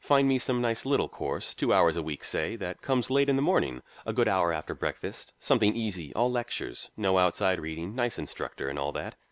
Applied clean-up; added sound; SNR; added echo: none; none; none; none.